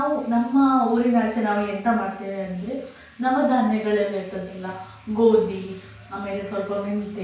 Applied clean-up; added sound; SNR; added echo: none; none; none; reverberation time 0.5 s.